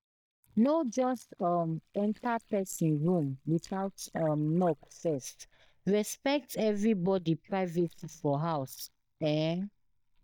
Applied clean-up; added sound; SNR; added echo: neural mask model DeepFilterNet 3.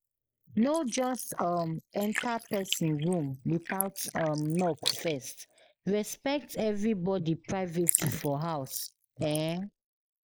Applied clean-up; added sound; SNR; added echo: neural mask model Resemble Enhance denoiser.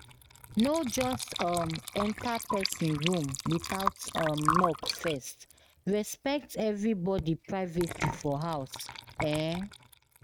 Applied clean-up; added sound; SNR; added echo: neural mask model RNNoise.